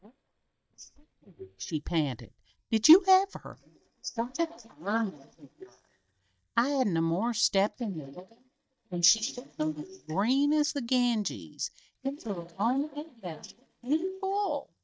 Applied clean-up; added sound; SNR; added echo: neural mask model DeepFilterNet 3.